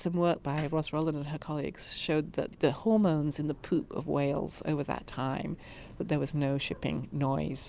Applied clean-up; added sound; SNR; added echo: none; none; none; none.